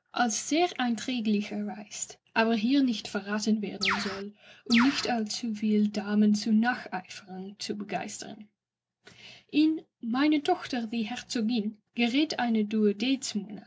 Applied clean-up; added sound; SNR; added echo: none; Bird; 2 dB; none.